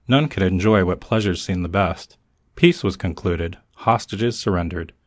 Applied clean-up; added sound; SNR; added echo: none; none; none; none.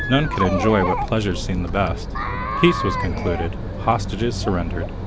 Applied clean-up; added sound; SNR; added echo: none; Chatter; 3 dB; none.